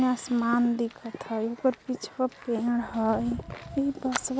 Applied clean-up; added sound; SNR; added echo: none; Fire; 18 dB; none.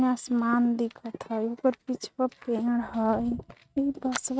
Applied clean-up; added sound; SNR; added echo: neural mask model RNNoise.